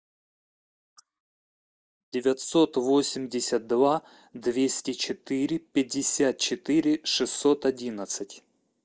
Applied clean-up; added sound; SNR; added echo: neural mask model DeepFilterNet 3.